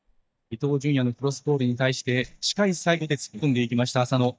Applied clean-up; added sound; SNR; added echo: neural mask model DeepFilterNet 3.